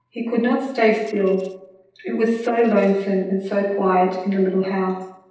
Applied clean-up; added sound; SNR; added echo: neural separator model SepFormer DNS4.